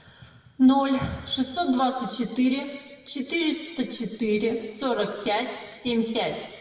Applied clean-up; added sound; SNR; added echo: none; none; none; reverberation time 1.3 s.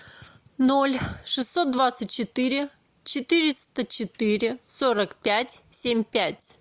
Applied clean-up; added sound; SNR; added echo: none; none; none; none.